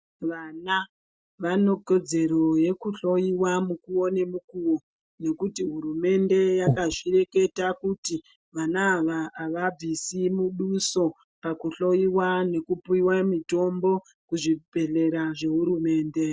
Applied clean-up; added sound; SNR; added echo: neural mask model RNNoise.